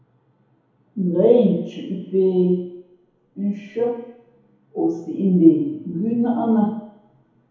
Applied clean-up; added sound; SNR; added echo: none; none; none; reverberation time 2.0 s.